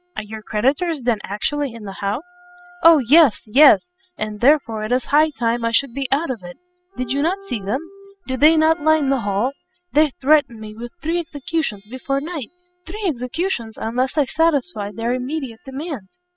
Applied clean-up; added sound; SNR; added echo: classical method spectral subtraction.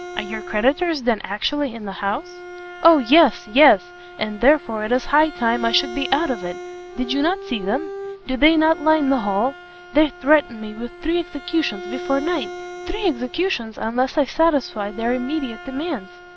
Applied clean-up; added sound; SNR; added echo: none; Bowed string instrument + Bowed string instrument; 15 dB; none.